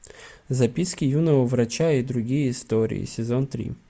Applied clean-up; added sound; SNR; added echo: none; none; none; none.